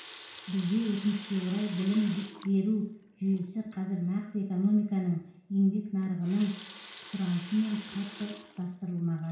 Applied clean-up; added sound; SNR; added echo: none; Water tap, faucet; 15 dB; reverberation time 0.6 s.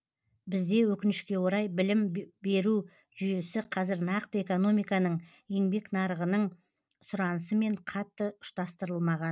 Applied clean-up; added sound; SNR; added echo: none; none; none; none.